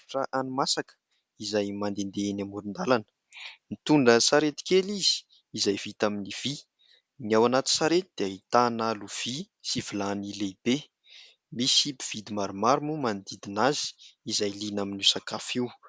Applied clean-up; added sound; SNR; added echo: none; none; none; none.